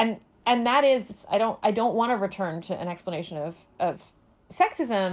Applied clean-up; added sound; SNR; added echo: none; none; none; none.